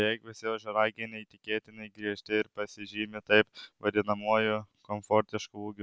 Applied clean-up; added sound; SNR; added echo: none; none; none; none.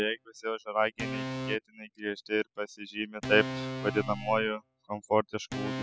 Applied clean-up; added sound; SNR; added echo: classical method spectral subtraction.